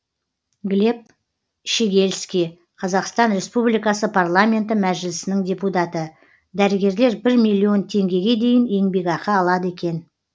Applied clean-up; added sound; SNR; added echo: none; none; none; none.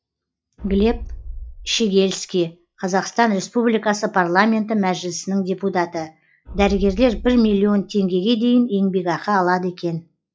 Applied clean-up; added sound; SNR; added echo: classical method log-MMSE.